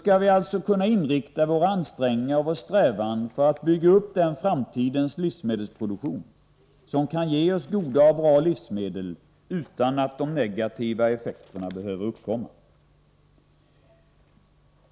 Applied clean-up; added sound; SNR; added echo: none; none; none; none.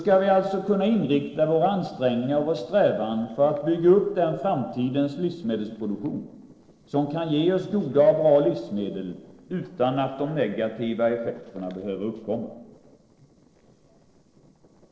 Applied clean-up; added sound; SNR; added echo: neural separator model SepFormer DNS4.